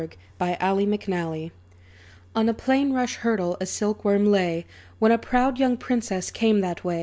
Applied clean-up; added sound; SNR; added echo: none; none; none; none.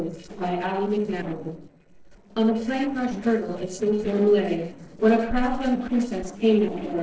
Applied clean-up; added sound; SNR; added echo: neural separator model SepFormer DNS4.